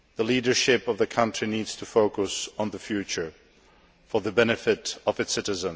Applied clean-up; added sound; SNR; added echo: none; none; none; none.